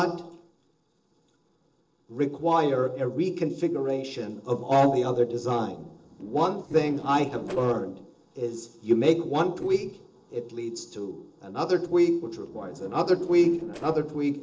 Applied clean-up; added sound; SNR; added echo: neural separator model SepFormer DNS4.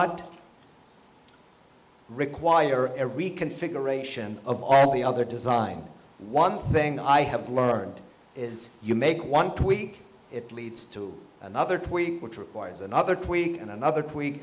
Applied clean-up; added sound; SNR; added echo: none; none; none; none.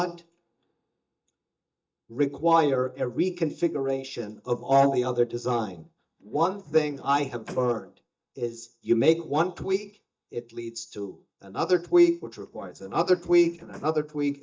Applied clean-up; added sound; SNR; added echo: neural mask model DeepFilterNet 3.